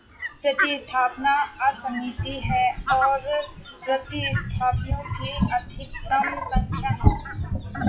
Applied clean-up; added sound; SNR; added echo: classical method WPE with log-MMSE.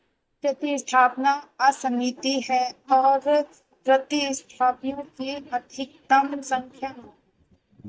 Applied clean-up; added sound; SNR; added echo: neural mask model DeepFilterNet 3.